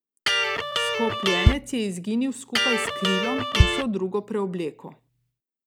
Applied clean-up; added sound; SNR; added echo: none; Bass drum + Electric guitar; -4 dB; none.